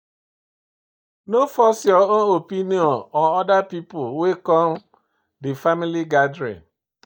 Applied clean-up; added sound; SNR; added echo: neural mask model DeepFilterNet 3.